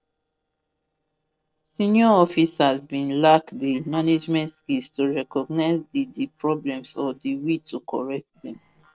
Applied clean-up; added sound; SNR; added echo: neural separator model SepFormer DNS4.